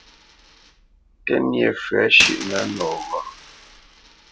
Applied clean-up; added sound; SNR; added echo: none; Coin (dropping); 11 dB; none.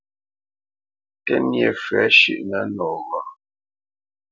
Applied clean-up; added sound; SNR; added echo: none; none; none; none.